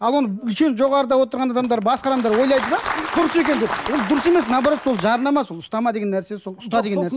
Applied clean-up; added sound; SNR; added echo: none; none; none; none.